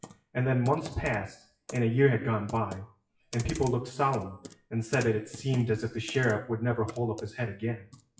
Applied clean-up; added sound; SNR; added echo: classical method WPE with log-MMSE.